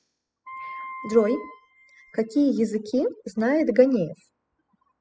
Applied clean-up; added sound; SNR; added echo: classical method spectral subtraction.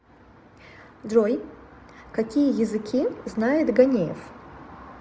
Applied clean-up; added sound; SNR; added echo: none; none; none; none.